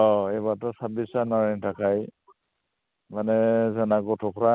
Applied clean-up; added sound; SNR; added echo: none; none; none; none.